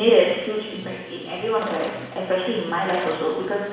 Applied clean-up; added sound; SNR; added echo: none; Sink (filling or washing); 13 dB; reverberation time 1.1 s.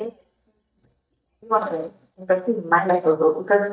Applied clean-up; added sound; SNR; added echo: neural mask model DeepFilterNet 3.